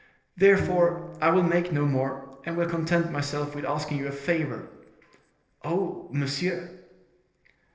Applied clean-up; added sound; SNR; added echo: neural separator model SepFormer DNS4.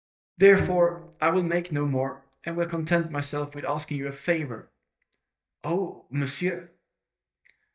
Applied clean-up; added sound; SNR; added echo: neural mask model DeepFilterNet 3.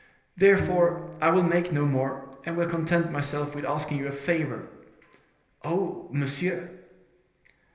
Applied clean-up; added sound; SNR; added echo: none; Bowed string instrument; 13 dB; reverberation time 1.4 s.